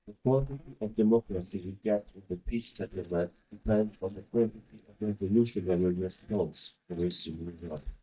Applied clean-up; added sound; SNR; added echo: neural mask model DeepFilterNet 3.